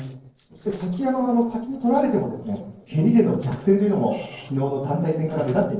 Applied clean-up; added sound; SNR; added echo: neural separator model SepFormer DNS4.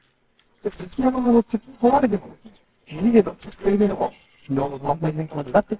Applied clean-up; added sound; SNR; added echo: neural separator model SepFormer WHAMR!.